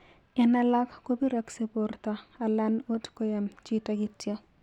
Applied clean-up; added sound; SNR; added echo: none; none; none; none.